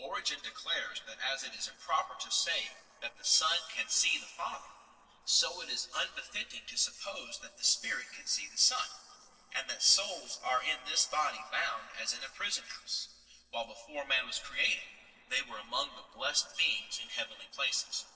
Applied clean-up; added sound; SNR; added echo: neural separator model SepFormer DNS4.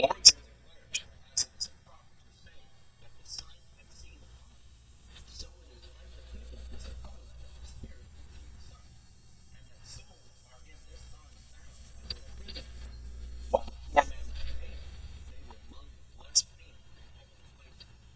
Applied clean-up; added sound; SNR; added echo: neural mask model DeepFilterNet 3.